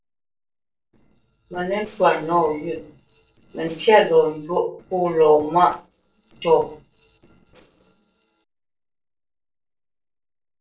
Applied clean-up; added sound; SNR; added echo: neural separator model SepFormer DNS4.